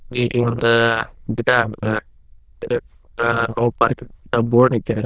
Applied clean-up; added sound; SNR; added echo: neural diffusion model UNIVERSE++.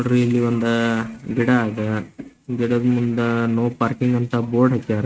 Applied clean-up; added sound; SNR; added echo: neural mask model RNNoise.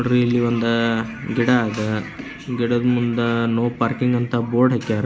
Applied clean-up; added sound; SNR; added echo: none; none; none; none.